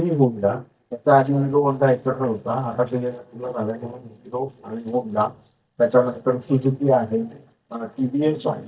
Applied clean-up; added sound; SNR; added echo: neural mask model DeepFilterNet 3.